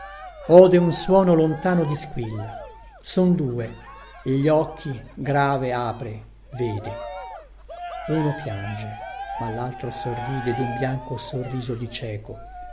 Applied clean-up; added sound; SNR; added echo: none; Cheering; 14 dB; none.